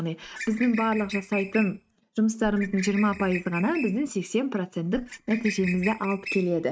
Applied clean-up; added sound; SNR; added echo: neural mask model RNNoise.